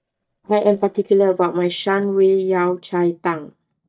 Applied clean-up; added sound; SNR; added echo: neural mask model DeepFilterNet 3.